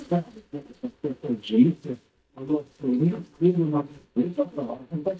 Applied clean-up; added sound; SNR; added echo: neural mask model DeepFilterNet 3.